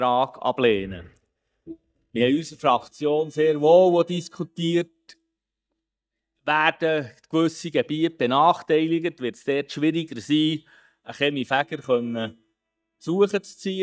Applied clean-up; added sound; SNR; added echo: neural mask model DeepFilterNet 3.